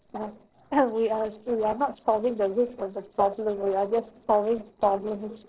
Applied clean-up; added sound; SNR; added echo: neural separator model SepFormer DNS4.